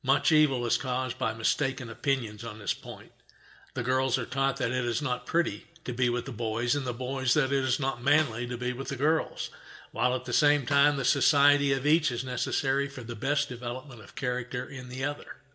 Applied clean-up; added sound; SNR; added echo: none; Snare drum; 19 dB; reverberation time 0.7 s.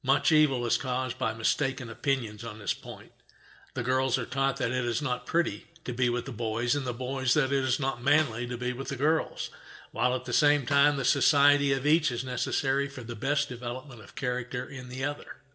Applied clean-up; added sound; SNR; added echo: neural separator model SepFormer DNS4.